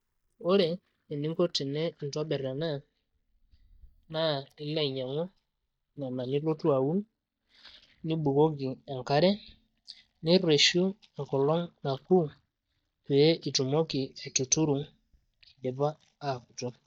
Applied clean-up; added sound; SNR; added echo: neural mask model DeepFilterNet 3.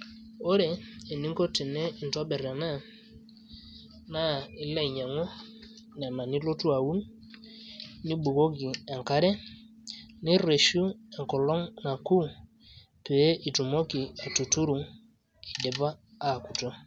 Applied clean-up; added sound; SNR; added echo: none; none; none; none.